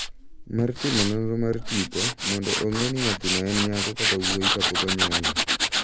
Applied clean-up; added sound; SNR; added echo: none; Tools; -1 dB; none.